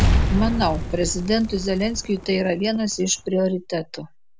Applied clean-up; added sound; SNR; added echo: none; Explosion; 3 dB; none.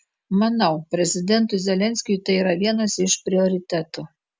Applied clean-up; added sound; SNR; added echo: none; none; none; none.